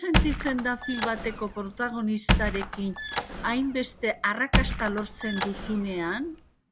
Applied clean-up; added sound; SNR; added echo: none; Squeak; 0 dB; none.